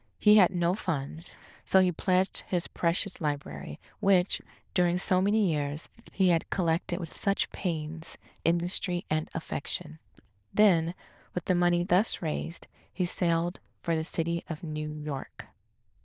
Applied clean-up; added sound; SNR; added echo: neural diffusion model UNIVERSE++.